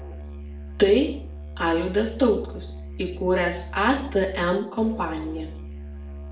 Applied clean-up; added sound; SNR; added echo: none; Musical instrument; 11 dB; reverberation time 0.5 s.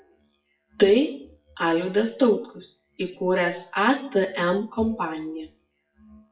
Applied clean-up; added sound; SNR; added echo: classical method WPE with log-MMSE.